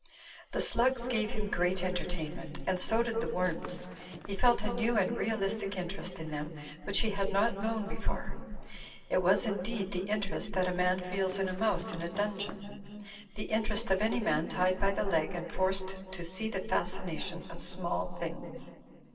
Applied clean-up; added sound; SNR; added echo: neural separator model SepFormer DNS4.